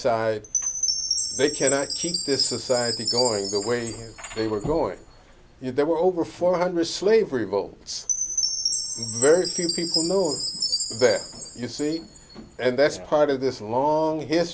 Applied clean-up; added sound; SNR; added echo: none; Chime; 6 dB; none.